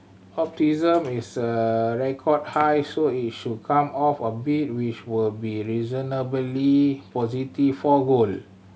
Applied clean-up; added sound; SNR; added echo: none; none; none; none.